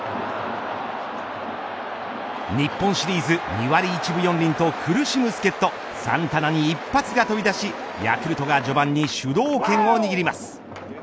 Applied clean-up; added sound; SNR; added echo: none; none; none; none.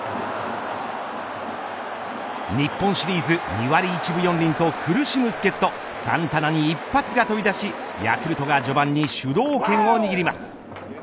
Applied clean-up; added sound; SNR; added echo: none; Burping, eructation; 17 dB; none.